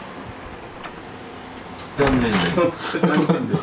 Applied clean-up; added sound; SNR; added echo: none; Slam; 11 dB; none.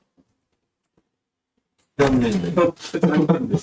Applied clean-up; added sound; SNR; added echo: neural mask model RNNoise.